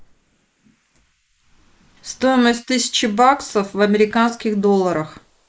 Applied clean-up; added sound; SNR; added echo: neural mask model Resemble Enhance denoiser.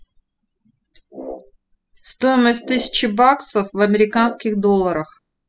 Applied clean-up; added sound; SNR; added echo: classical method spectral subtraction.